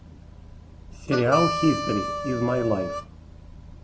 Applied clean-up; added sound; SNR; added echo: none; Harmonica; 3 dB; none.